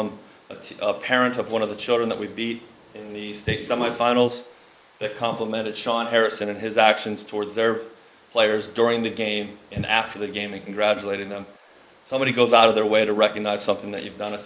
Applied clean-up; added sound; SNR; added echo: neural mask model Resemble Enhance denoiser.